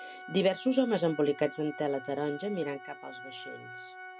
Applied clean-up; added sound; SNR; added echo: none; Organ; 14 dB; none.